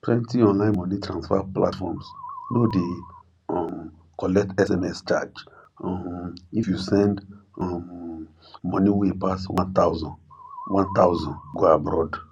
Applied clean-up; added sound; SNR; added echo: none; Musical instrument; 14 dB; none.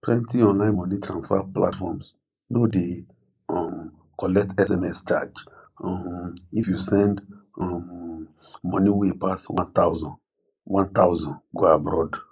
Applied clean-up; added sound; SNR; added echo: neural mask model Resemble Enhance denoiser.